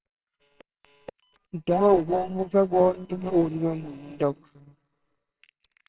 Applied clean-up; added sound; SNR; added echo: neural separator model SepFormer WHAMR!.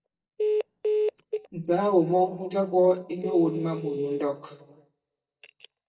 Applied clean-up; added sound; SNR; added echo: neural mask model DeepFilterNet 3.